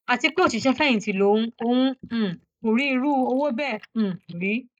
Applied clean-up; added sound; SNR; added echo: neural mask model Resemble Enhance denoiser.